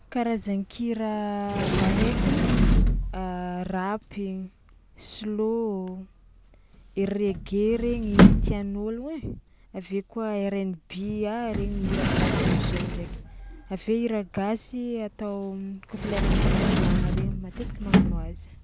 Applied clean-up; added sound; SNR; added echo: none; Sliding door; -3 dB; none.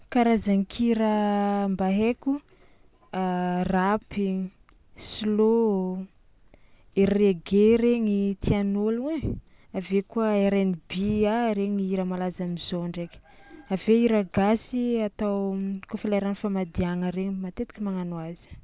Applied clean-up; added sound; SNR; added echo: none; none; none; none.